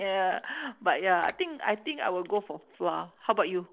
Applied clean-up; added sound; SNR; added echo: neural separator model SepFormer DNS4.